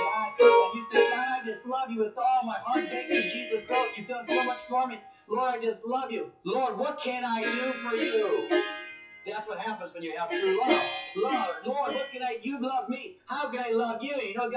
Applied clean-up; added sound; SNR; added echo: classical method WPE with log-MMSE.